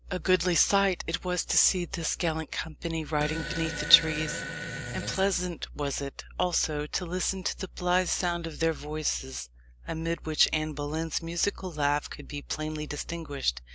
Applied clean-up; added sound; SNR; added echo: none; Fart; 7 dB; none.